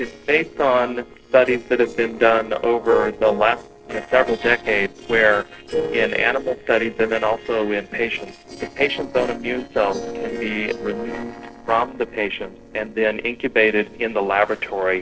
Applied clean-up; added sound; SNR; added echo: neural separator model SepFormer DNS4.